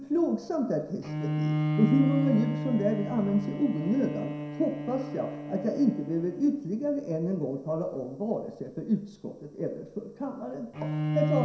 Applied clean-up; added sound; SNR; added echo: none; Bowed string instrument; 5 dB; reverberation time 0.7 s.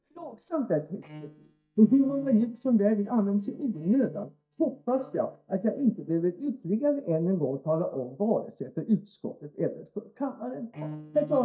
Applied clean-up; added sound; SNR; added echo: neural mask model DeepFilterNet 3.